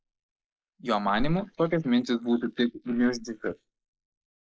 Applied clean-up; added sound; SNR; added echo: neural mask model Resemble Enhance denoiser.